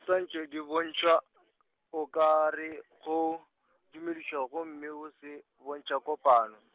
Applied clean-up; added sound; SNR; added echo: none; none; none; none.